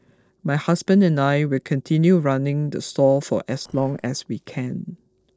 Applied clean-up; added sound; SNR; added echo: neural separator model SepFormer DNS4.